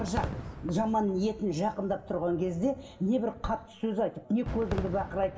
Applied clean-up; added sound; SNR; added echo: none; Fireworks; 10 dB; reverberation time 1.2 s.